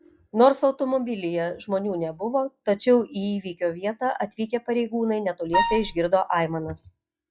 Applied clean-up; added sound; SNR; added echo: classical method log-MMSE.